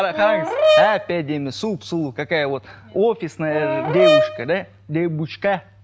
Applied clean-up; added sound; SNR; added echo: none; Brass instrument; -2 dB; none.